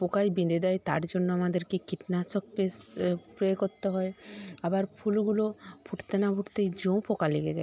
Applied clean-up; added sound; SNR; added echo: none; none; none; none.